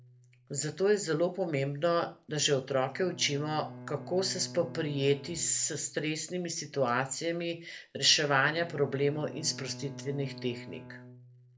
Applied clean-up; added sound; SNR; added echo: none; Bowed string instrument; 17 dB; reverberation time 0.3 s.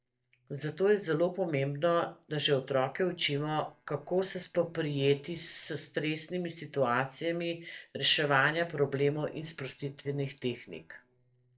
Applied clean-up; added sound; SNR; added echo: neural separator model SepFormer DNS4.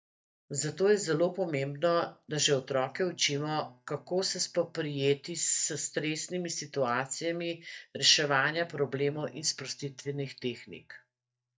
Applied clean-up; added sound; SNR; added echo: neural mask model DeepFilterNet 3.